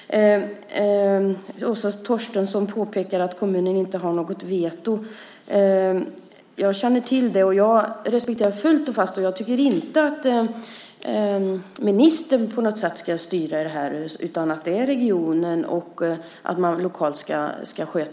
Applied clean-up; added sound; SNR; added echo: none; none; none; none.